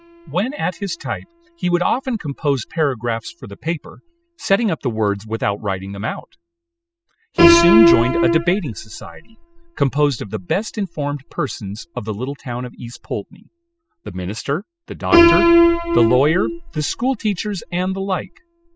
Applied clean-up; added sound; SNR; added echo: classical method spectral subtraction.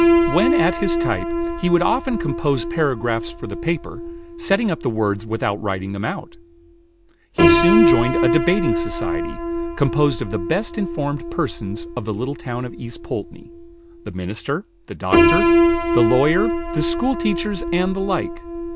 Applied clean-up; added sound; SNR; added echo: none; Piano; -1 dB; none.